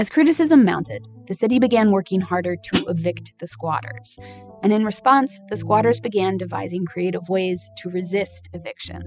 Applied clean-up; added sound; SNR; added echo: classical method spectral subtraction.